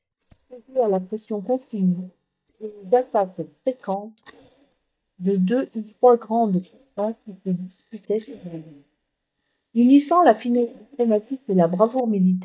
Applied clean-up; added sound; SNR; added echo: neural mask model DeepFilterNet 3.